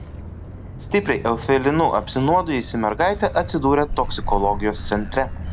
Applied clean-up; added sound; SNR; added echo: none; Motor vehicle (road); 9 dB; none.